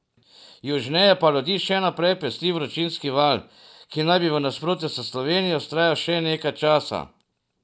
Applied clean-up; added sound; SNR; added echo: none; none; none; none.